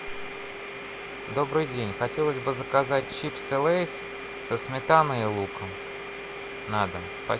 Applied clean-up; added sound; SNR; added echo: none; Domestic sounds, home sounds; 9 dB; none.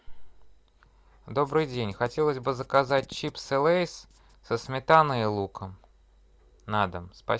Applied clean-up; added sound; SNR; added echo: none; none; none; none.